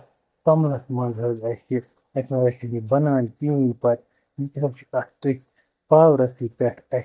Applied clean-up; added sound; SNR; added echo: neural mask model DeepFilterNet 3.